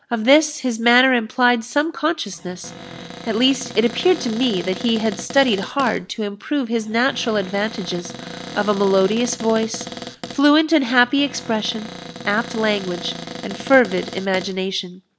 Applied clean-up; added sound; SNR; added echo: none; Cupboard open or close; 13 dB; none.